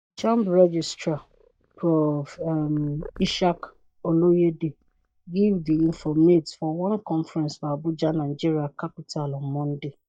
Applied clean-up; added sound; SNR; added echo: neural mask model DeepFilterNet 3.